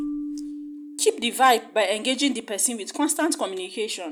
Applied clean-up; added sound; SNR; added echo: none; Marimba, xylophone; 13 dB; none.